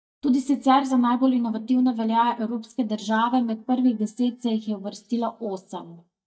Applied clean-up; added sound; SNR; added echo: neural mask model DeepFilterNet 3.